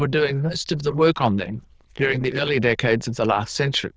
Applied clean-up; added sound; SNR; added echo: neural diffusion model UNIVERSE++.